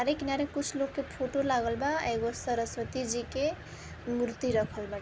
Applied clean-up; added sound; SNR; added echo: none; none; none; none.